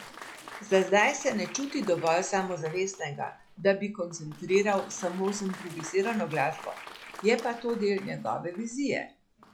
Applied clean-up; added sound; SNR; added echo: none; Applause; 17 dB; none.